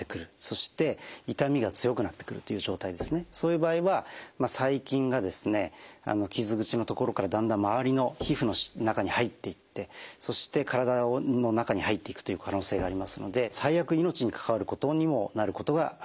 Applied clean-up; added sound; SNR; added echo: none; Knock; 17 dB; none.